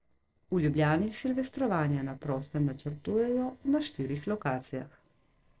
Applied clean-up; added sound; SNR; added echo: neural separator model SepFormer DNS4.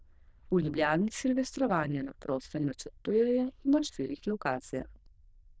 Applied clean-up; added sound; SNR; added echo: neural diffusion model UNIVERSE++.